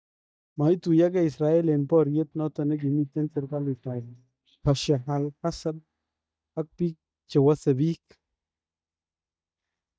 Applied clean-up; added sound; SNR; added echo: neural mask model DeepFilterNet 3.